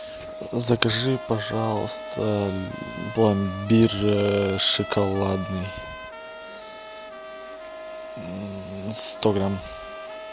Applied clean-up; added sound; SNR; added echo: none; Trumpet; 16 dB; none.